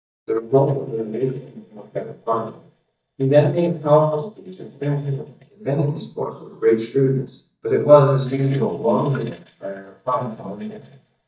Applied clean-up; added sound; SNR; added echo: neural mask model DeepFilterNet 3.